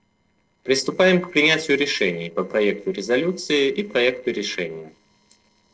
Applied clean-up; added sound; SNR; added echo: neural separator model SepFormer DNS4.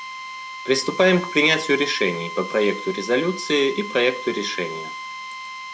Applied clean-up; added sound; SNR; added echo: none; Drill; 11 dB; none.